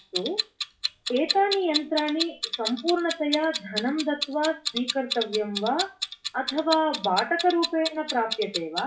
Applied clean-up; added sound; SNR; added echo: classical method WPE with log-MMSE.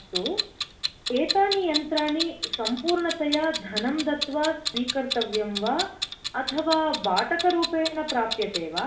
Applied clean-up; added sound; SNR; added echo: none; Clock; 6 dB; reverberation time 0.5 s.